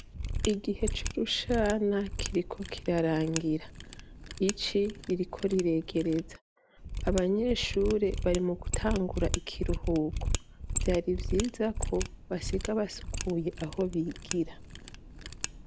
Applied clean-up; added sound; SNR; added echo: none; Mechanisms; 5 dB; none.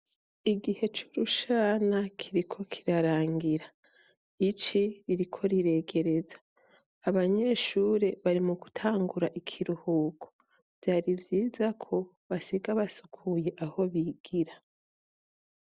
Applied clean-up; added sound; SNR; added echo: none; none; none; none.